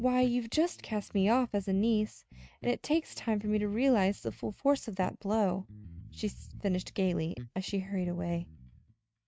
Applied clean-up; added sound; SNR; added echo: neural mask model RNNoise.